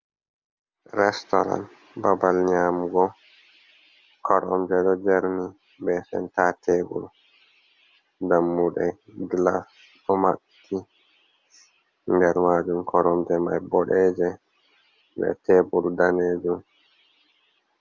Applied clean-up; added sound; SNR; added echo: none; none; none; none.